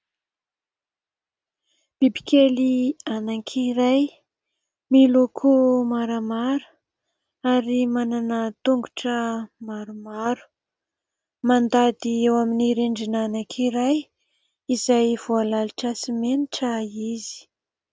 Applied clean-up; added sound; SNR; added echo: none; none; none; none.